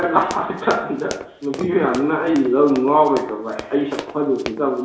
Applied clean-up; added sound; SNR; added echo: none; Run; 15 dB; reverberation time 0.7 s.